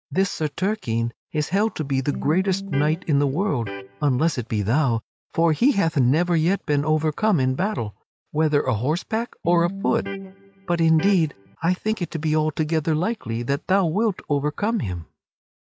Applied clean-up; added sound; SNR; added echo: none; Electric guitar; 11 dB; none.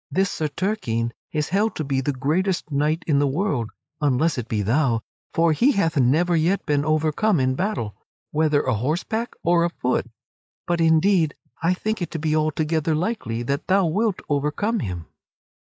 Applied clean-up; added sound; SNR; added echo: neural mask model Resemble Enhance denoiser.